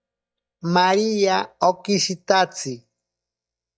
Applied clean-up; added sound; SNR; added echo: neural mask model DeepFilterNet 3.